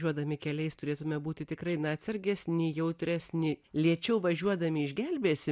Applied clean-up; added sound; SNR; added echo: none; none; none; none.